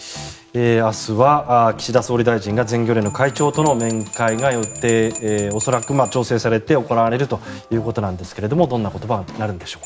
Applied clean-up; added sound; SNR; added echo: none; Bell; 17 dB; none.